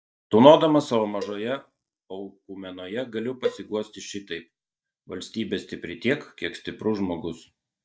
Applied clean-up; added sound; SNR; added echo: neural mask model DeepFilterNet 3.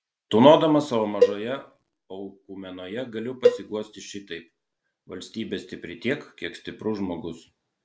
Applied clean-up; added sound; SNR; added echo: none; Cowbell; 1 dB; none.